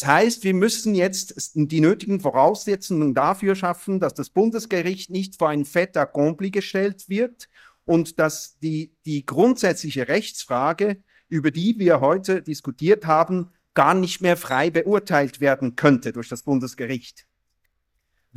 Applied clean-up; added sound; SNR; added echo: neural mask model DeepFilterNet 3.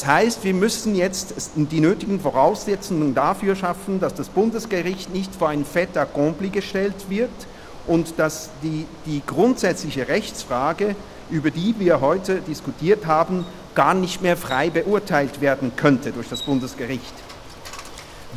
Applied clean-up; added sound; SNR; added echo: none; Bicycle; 18 dB; none.